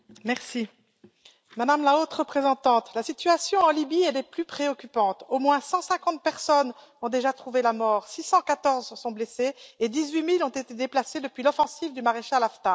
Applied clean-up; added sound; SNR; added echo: none; none; none; none.